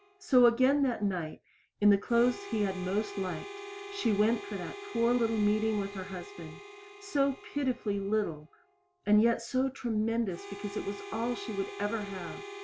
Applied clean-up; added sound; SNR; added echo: none; Harmonica; 14 dB; none.